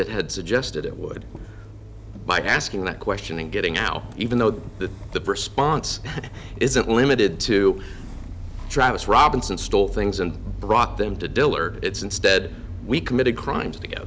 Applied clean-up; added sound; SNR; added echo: none; Engine starting / Motor vehicle (road); 11 dB; none.